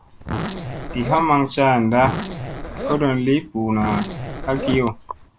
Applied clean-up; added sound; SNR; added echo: none; Zipper (clothing); 8 dB; none.